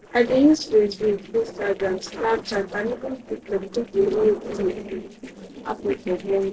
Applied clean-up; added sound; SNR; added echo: neural separator model SepFormer DNS4.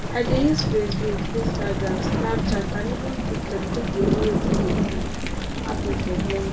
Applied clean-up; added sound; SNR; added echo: none; Thunder / Rain; -4 dB; reverberation time 0.2 s.